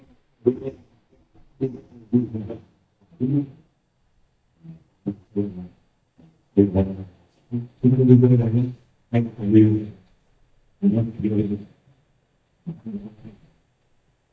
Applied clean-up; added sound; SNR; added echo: neural mask model DeepFilterNet 3.